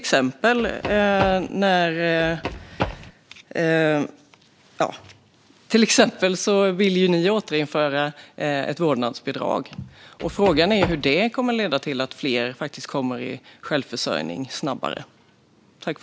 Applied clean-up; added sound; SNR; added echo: none; Run; 8 dB; none.